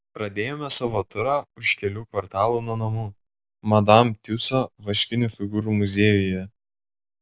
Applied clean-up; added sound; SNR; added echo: none; none; none; none.